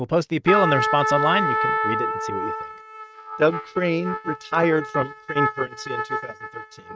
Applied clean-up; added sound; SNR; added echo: neural mask model RNNoise.